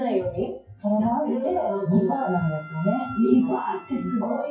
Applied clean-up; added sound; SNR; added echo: classical method WPE with log-MMSE.